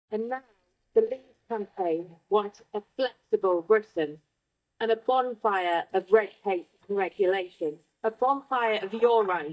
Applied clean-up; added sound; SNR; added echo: neural mask model DeepFilterNet 3.